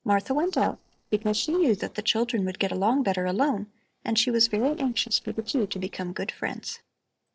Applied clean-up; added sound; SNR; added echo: neural separator model SepFormer DNS4.